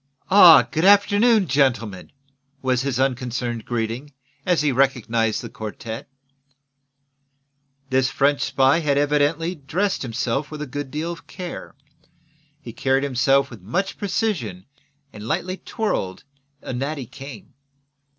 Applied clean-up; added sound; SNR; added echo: none; none; none; none.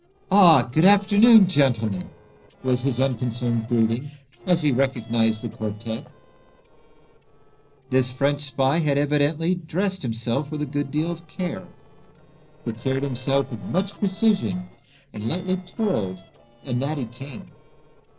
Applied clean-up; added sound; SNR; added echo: neural separator model SepFormer DNS4.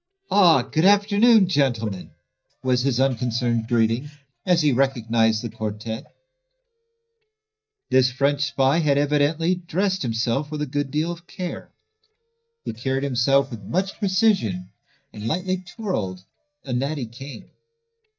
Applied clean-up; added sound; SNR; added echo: neural mask model DeepFilterNet 3.